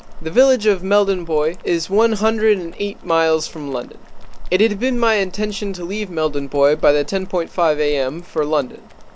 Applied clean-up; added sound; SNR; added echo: none; Boiling; 10 dB; none.